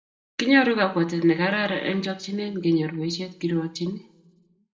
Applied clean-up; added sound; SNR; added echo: none; none; none; reverberation time 0.6 s.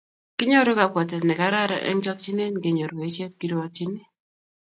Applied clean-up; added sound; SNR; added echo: none; none; none; none.